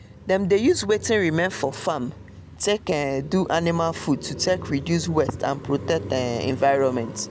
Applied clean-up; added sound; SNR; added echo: none; Car passing by; 13 dB; none.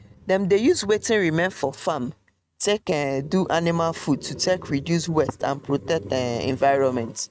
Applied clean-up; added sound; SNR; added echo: neural mask model RNNoise.